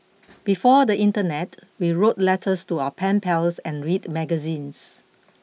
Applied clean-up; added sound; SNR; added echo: none; none; none; none.